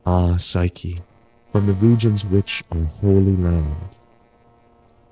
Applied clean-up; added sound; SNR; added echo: neural separator model SepFormer DNS4.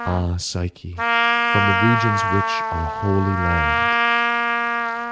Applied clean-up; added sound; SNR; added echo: none; Trumpet; -3 dB; none.